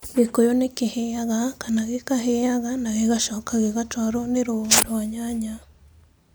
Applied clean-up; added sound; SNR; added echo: none; none; none; none.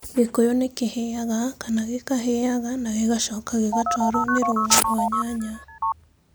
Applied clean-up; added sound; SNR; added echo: none; Telephone; 1 dB; none.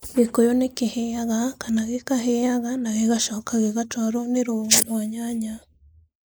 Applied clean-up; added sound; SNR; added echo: neural mask model Resemble Enhance denoiser.